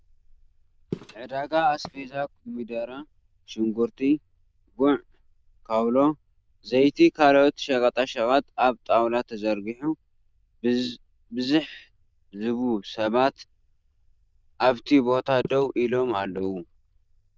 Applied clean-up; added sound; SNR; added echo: neural diffusion model UNIVERSE++.